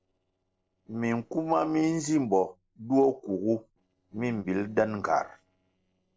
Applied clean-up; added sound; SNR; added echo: neural separator model SepFormer DNS4.